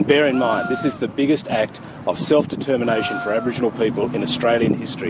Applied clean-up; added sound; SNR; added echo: none; Gasp; 14 dB; none.